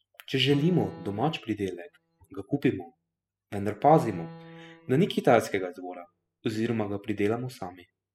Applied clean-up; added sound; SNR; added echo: classical method spectral subtraction.